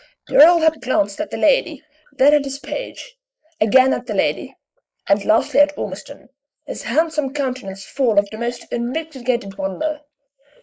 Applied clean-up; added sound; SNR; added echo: neural mask model Resemble Enhance denoiser.